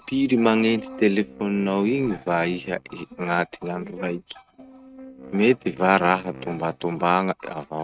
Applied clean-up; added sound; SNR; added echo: neural mask model RNNoise.